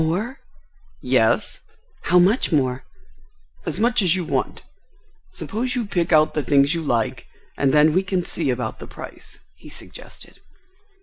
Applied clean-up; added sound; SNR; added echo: none; none; none; none.